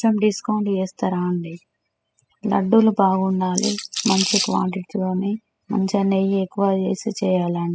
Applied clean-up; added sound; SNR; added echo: classical method spectral subtraction.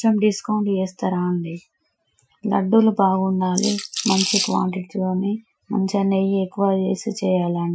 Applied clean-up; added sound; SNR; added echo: classical method Wiener filter.